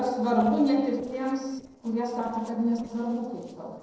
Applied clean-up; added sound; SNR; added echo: neural separator model SepFormer DNS4.